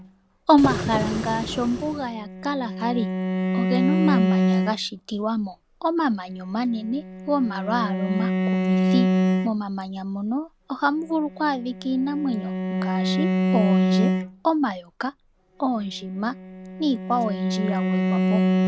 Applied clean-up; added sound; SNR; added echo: none; Printer + Bowed string instrument; -1 dB; none.